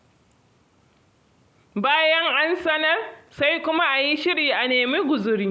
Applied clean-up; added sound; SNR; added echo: none; none; none; none.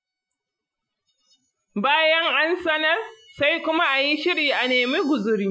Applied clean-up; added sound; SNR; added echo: classical method Wiener filter.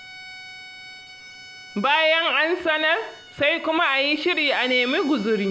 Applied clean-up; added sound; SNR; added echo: none; Bowed string instrument; 18 dB; none.